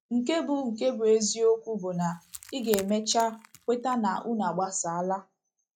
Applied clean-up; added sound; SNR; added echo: classical method log-MMSE.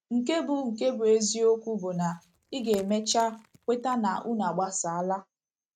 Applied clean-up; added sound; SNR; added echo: neural mask model RNNoise.